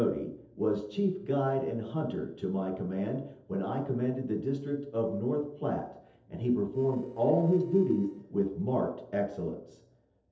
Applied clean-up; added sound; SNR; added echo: neural separator model SepFormer DNS4.